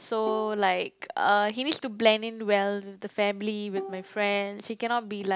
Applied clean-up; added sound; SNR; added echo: none; Bowed string instrument; 16 dB; none.